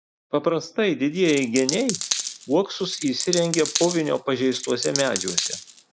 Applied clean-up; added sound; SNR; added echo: none; Coin (dropping); 6 dB; none.